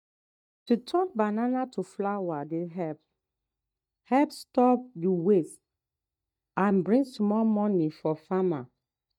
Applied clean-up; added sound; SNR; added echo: neural mask model DeepFilterNet 3.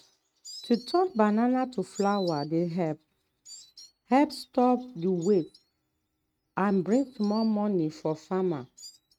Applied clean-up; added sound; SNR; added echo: neural mask model RNNoise.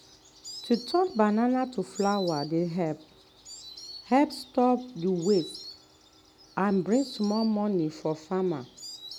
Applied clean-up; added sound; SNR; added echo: none; Insect; 18 dB; none.